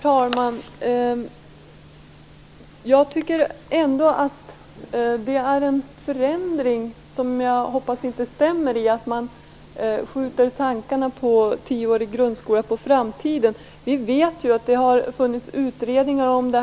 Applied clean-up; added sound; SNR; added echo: none; none; none; none.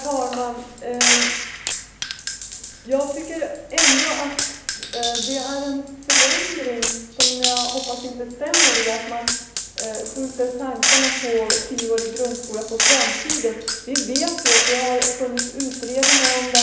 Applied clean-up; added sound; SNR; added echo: none; Gunshot, gunfire; -4 dB; reverberation time 0.8 s.